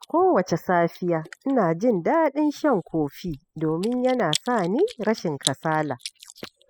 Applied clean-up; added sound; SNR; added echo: classical method spectral subtraction.